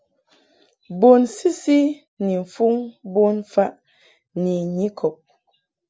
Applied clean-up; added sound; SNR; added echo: none; none; none; none.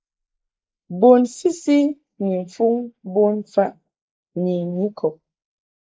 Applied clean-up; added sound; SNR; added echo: neural mask model Resemble Enhance denoiser.